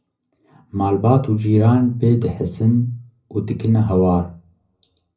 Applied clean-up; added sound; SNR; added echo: none; none; none; reverberation time 0.4 s.